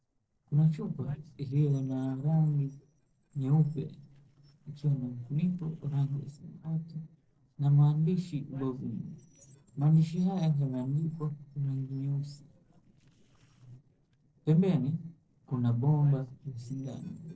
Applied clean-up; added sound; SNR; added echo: neural separator model SepFormer DNS4.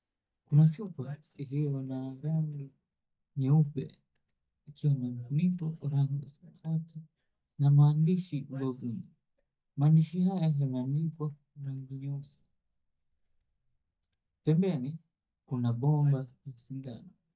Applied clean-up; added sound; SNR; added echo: neural mask model DeepFilterNet 3.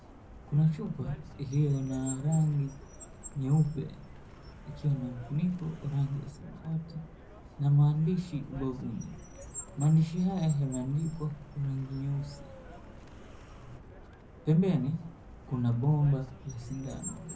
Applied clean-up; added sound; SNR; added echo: none; Car; 15 dB; reverberation time 0.4 s.